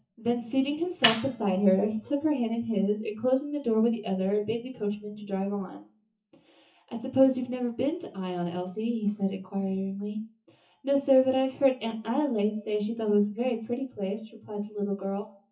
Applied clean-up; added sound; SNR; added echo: classical method WPE with log-MMSE.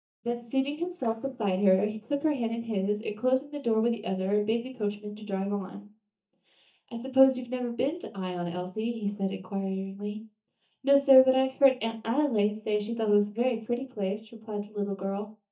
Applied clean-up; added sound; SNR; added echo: neural mask model DeepFilterNet 3.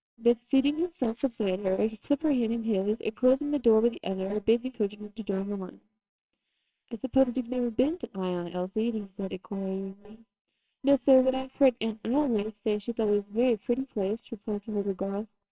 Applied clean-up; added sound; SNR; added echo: neural separator model SepFormer WHAMR!.